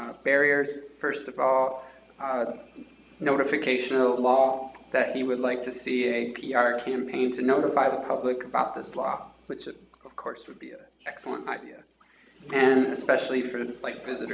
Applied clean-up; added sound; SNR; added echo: none; none; none; none.